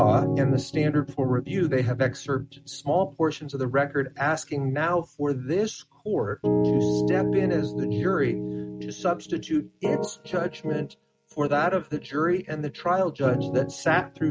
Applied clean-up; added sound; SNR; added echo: neural mask model RNNoise.